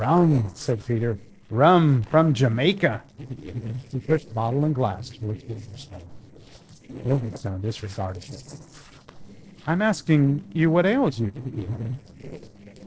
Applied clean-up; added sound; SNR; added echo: neural separator model SepFormer DNS4.